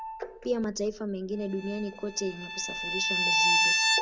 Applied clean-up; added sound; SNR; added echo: none; Bowed string instrument; -4 dB; none.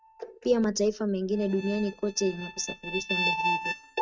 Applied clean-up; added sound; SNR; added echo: neural mask model RNNoise.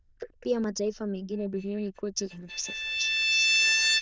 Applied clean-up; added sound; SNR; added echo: neural diffusion model UNIVERSE++.